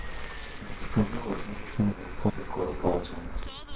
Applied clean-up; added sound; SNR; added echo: neural separator model SepFormer WHAMR!.